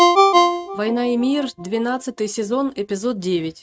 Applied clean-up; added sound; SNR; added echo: neural mask model RNNoise.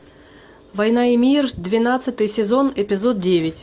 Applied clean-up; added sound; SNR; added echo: none; none; none; none.